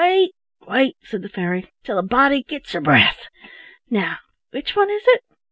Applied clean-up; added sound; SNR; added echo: none; none; none; none.